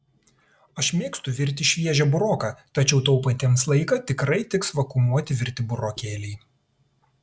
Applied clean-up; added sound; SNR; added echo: none; none; none; none.